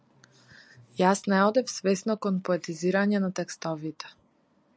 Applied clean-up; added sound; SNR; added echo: none; none; none; none.